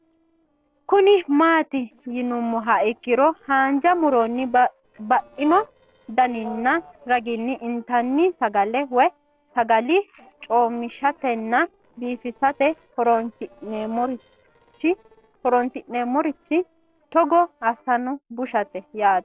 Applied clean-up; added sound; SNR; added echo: neural separator model SepFormer DNS4.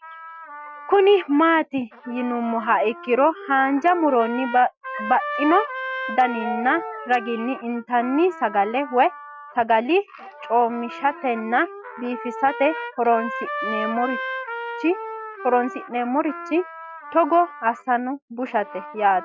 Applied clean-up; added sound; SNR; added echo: classical method Wiener filter.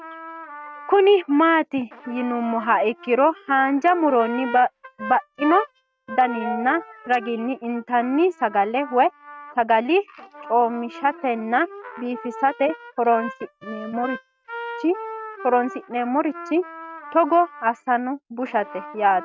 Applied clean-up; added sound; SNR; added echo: neural mask model RNNoise.